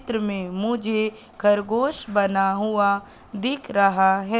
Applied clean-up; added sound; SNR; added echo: none; none; none; none.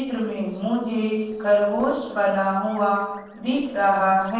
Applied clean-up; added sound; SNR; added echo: neural separator model SepFormer DNS4.